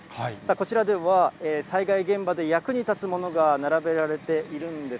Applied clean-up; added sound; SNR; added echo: none; none; none; none.